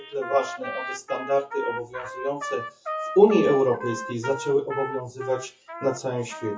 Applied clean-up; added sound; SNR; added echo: classical method WPE with log-MMSE.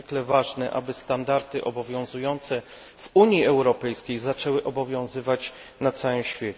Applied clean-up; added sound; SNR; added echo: none; none; none; none.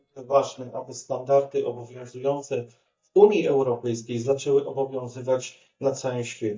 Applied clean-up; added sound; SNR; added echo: neural mask model DeepFilterNet 3.